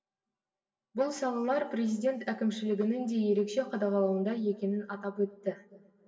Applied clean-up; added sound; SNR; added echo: none; none; none; reverberation time 2.7 s.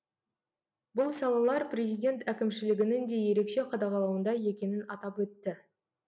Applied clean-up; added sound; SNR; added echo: none; none; none; none.